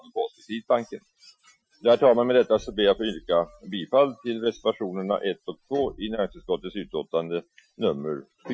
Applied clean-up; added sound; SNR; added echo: classical method Wiener filter.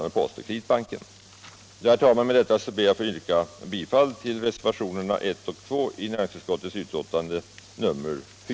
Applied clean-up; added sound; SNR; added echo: none; none; none; none.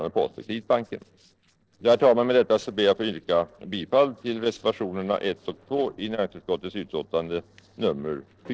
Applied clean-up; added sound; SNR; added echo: neural separator model SepFormer DNS4.